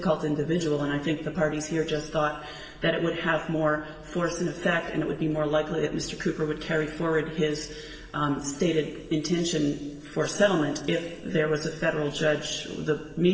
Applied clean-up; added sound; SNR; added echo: none; none; none; reverberation time 2.4 s.